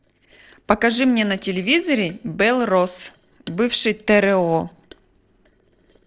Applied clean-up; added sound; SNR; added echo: neural separator model SepFormer DNS4.